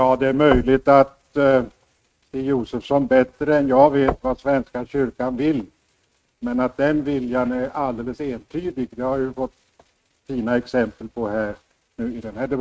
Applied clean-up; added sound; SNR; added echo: neural mask model RNNoise.